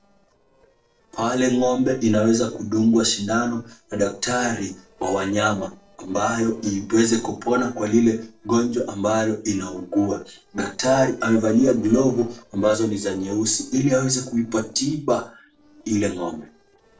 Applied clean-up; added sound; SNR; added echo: neural separator model SepFormer DNS4.